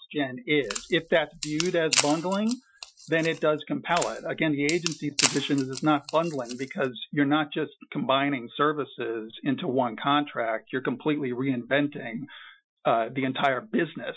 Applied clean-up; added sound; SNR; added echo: classical method Wiener filter.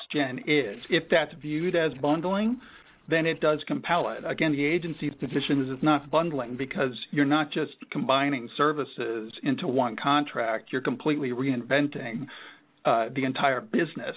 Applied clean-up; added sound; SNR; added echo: neural separator model SepFormer DNS4.